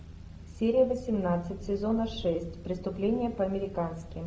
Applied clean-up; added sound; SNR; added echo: none; none; none; none.